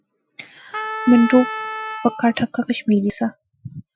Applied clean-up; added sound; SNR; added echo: classical method Wiener filter.